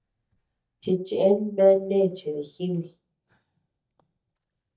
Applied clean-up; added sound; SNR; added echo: neural mask model DeepFilterNet 3.